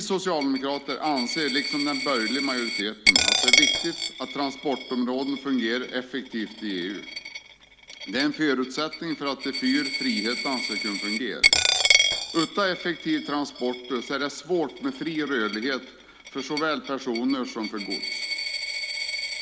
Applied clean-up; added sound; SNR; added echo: none; Coin (dropping); 0 dB; none.